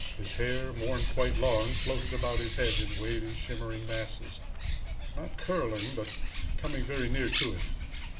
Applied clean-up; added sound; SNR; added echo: none; Bird; -3 dB; reverberation time 1.4 s.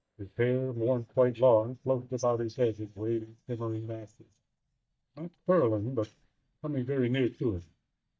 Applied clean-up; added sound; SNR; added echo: neural mask model DeepFilterNet 3.